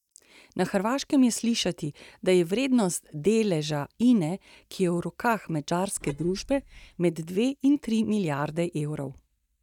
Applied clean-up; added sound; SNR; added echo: neural mask model DeepFilterNet 3.